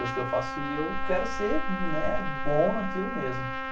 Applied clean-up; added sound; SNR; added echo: none; Trumpet; 6 dB; reverberation time 0.1 s.